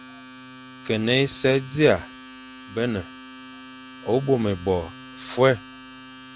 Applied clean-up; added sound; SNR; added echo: none; Domestic sounds, home sounds; 17 dB; none.